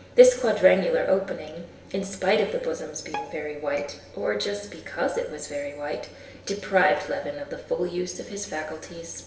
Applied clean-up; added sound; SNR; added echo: none; Bowed string instrument; 15 dB; reverberation time 1.1 s.